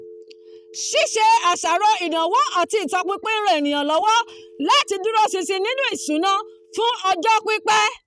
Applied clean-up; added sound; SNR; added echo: neural mask model RNNoise.